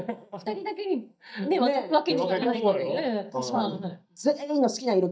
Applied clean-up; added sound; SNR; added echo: neural mask model DeepFilterNet 3.